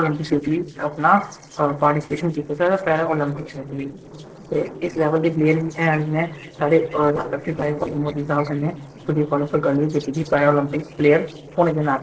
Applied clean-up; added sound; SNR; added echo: neural separator model SepFormer DNS4.